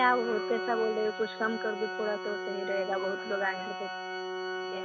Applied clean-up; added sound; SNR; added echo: none; Organ; 4 dB; none.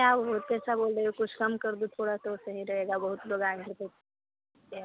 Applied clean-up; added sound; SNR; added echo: none; none; none; none.